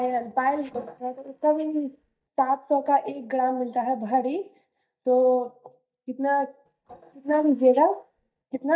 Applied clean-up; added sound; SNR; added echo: neural mask model DeepFilterNet 3.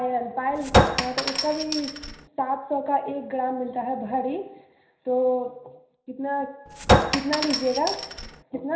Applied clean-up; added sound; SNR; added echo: none; Chink, clink; -4 dB; reverberation time 0.5 s.